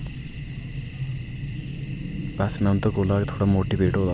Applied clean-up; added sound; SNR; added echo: none; none; none; none.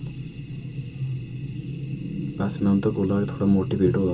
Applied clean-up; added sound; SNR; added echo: none; none; none; reverberation time 0.2 s.